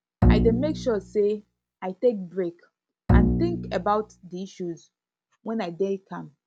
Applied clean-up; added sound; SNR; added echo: none; Bowed string instrument; -4 dB; none.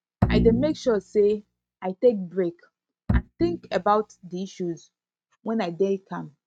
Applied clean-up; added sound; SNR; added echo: neural mask model RNNoise.